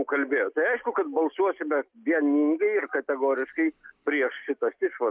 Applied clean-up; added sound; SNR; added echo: none; none; none; none.